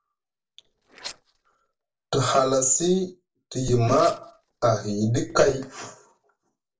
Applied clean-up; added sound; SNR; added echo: neural separator model SepFormer DNS4.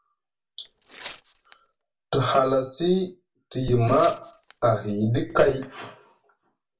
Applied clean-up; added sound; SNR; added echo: none; Tearing; 17 dB; reverberation time 0.2 s.